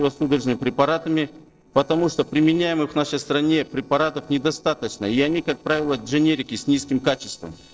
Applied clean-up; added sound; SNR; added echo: neural separator model SepFormer DNS4.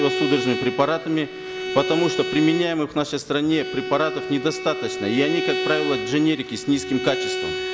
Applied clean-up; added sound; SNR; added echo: none; Bowed string instrument; 5 dB; none.